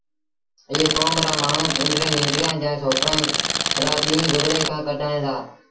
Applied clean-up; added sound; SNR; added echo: none; Tools; -2 dB; reverberation time 0.3 s.